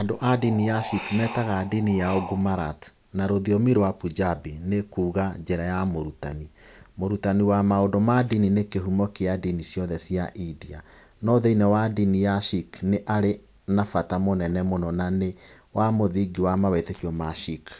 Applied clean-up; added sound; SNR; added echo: none; Wind; 13 dB; none.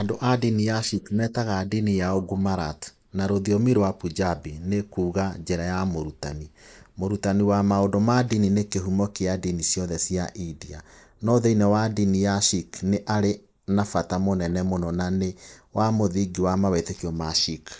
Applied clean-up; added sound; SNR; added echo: neural mask model Resemble Enhance denoiser.